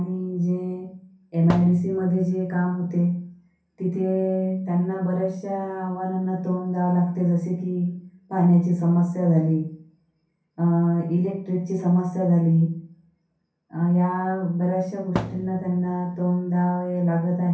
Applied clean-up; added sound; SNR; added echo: none; Thump, thud; 10 dB; reverberation time 0.6 s.